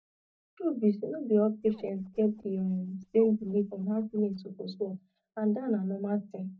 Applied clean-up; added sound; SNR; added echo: neural mask model DeepFilterNet 3.